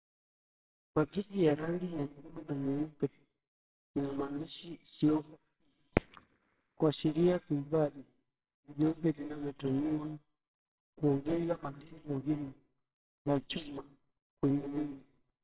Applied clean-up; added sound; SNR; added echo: neural separator model SepFormer WHAMR!.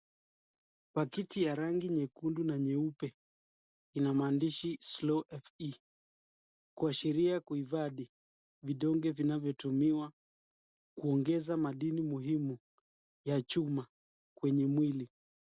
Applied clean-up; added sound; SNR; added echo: none; none; none; none.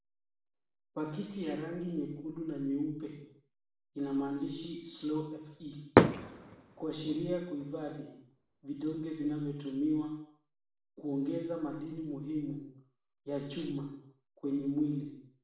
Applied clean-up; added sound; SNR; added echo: none; Fireworks; -5 dB; reverberation time 0.6 s.